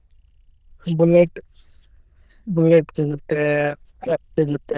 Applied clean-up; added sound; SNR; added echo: neural diffusion model UNIVERSE++.